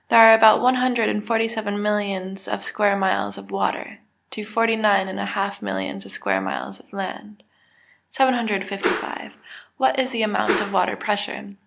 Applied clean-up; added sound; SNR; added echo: none; Whoosh, swoosh, swish; 6 dB; none.